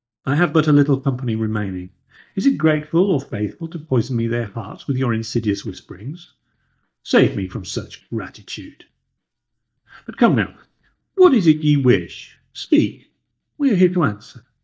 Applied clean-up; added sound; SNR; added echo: neural mask model DeepFilterNet 3.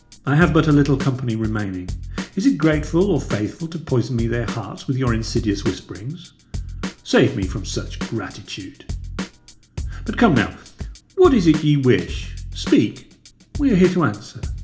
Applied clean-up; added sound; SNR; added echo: none; Drum / Drum kit; 10 dB; reverberation time 0.4 s.